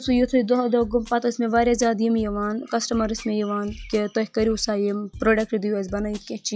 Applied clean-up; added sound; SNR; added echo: classical method log-MMSE.